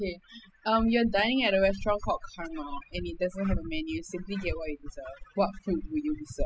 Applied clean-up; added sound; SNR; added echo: classical method spectral subtraction.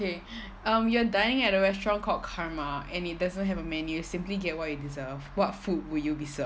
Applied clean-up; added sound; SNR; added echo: none; none; none; none.